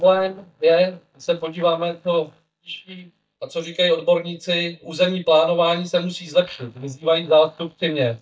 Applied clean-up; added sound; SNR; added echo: neural mask model DeepFilterNet 3.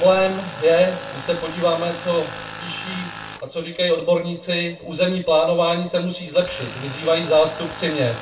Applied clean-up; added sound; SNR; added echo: none; Tools; 14 dB; reverberation time 0.2 s.